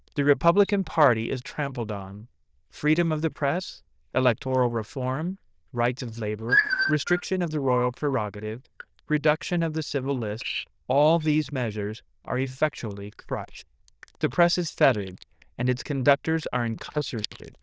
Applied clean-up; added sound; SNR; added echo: neural diffusion model UNIVERSE++.